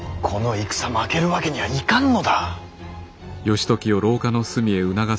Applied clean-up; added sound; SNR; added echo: none; none; none; none.